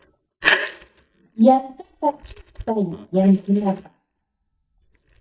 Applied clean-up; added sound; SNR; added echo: neural mask model DeepFilterNet 3.